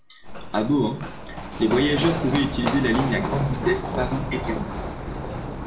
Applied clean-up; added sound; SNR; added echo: none; Run; 4 dB; reverberation time 0.5 s.